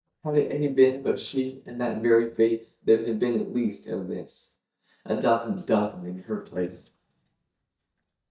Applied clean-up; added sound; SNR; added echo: neural mask model DeepFilterNet 3.